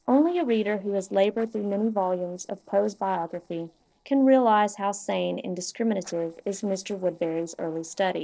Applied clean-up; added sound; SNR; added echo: neural separator model SepFormer DNS4.